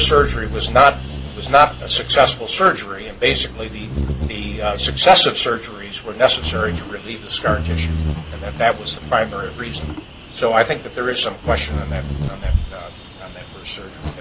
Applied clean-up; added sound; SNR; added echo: none; Bird vocalization, bird call, bird song; 7 dB; none.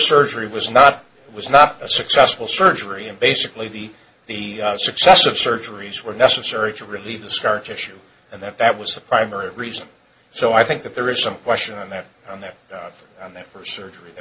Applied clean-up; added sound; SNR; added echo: none; none; none; none.